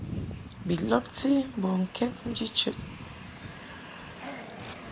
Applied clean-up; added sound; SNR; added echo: none; Train; 10 dB; none.